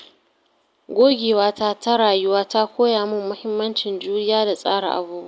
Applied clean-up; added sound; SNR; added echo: none; none; none; none.